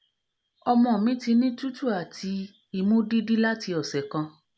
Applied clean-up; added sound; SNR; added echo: none; none; none; none.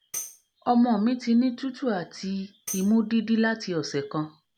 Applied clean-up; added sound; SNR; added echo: none; Tambourine; 16 dB; none.